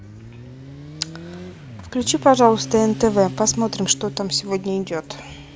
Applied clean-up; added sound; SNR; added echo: none; Motorcycle; 14 dB; none.